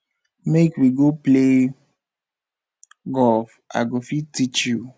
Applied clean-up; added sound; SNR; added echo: none; none; none; none.